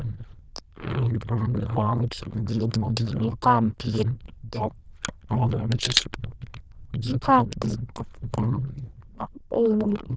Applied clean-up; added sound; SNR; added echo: neural diffusion model UNIVERSE++.